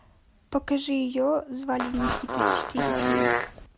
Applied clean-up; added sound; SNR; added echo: none; Fart; -3 dB; none.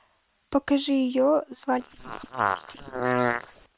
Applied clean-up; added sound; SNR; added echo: neural separator model SepFormer WHAM!.